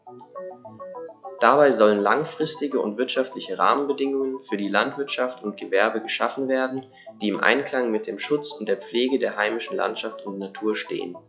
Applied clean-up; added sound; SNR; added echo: classical method log-MMSE.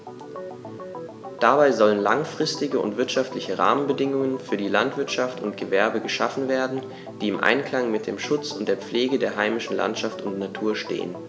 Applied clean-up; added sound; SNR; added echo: none; Organ; 13 dB; none.